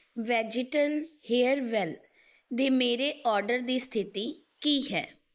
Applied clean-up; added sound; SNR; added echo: neural mask model Resemble Enhance denoiser.